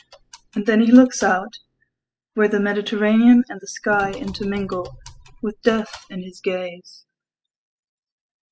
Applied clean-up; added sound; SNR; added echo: classical method spectral subtraction.